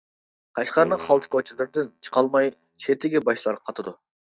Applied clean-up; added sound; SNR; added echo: neural mask model DeepFilterNet 3.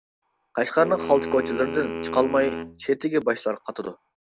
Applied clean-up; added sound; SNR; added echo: none; Wind instrument, woodwind instrument; 8 dB; none.